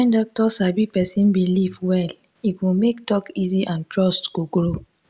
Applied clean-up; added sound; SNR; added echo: none; none; none; none.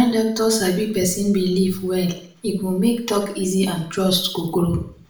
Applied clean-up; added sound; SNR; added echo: none; none; none; reverberation time 0.5 s.